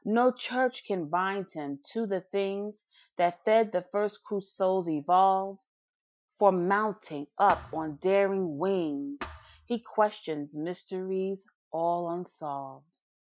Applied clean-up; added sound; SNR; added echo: classical method Wiener filter.